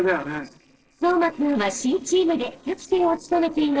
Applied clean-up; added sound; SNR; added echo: neural separator model SepFormer DNS4.